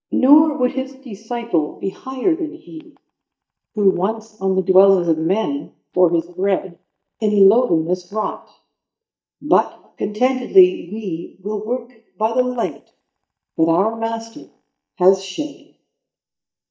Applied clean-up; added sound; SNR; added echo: neural mask model DeepFilterNet 3.